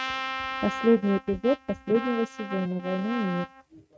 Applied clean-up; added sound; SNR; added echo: neural mask model RNNoise.